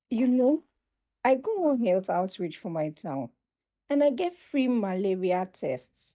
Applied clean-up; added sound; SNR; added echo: neural mask model DeepFilterNet 3.